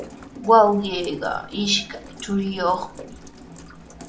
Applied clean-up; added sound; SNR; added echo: none; Rain; 18 dB; reverberation time 0.3 s.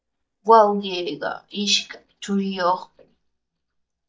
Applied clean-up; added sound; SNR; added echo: neural mask model DeepFilterNet 3.